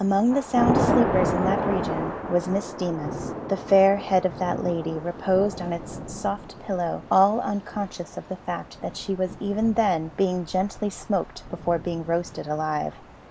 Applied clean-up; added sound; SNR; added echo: none; Thunder / Rain; 6 dB; none.